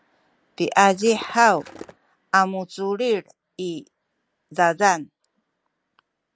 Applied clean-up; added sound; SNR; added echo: none; Skateboard; 19 dB; none.